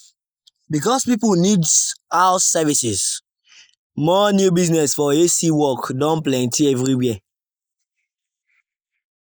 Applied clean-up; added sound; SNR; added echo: neural mask model Resemble Enhance denoiser.